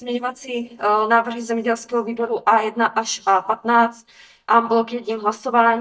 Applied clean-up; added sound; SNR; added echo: neural mask model DeepFilterNet 3.